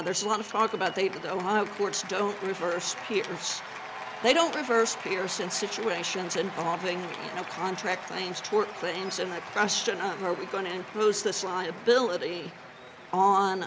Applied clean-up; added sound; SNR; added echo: none; Applause / Cheering; 12 dB; none.